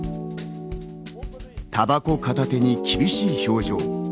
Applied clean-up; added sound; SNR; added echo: none; none; none; none.